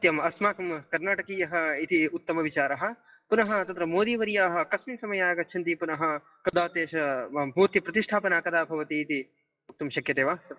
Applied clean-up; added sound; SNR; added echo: classical method WPE with log-MMSE.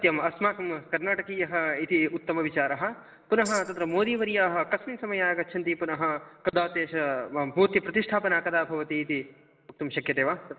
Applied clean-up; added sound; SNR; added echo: none; Tambourine; 18 dB; reverberation time 2.1 s.